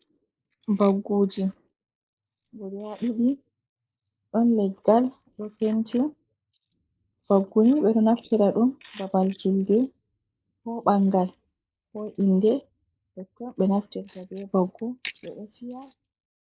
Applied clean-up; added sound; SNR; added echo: neural mask model Resemble Enhance denoiser.